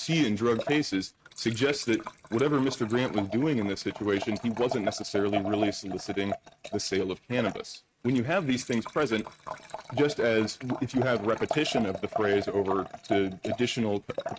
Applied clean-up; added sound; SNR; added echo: neural mask model RNNoise.